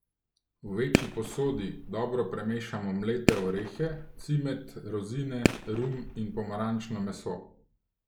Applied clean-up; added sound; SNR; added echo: none; Fireworks; 1 dB; none.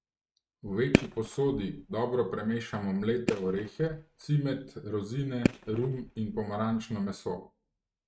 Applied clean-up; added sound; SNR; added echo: neural mask model RNNoise.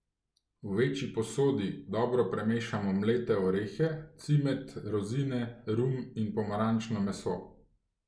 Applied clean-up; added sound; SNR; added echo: none; none; none; none.